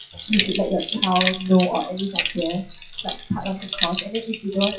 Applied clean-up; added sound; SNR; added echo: classical method WPE with log-MMSE.